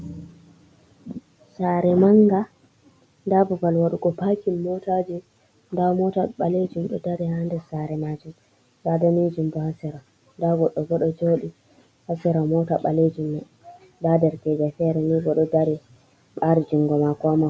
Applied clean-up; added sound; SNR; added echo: none; none; none; none.